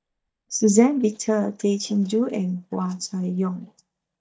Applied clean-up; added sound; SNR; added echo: neural mask model DeepFilterNet 3.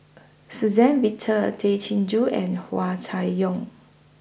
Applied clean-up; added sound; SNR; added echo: none; none; none; none.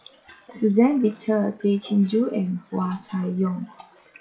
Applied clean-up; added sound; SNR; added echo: classical method WPE with log-MMSE.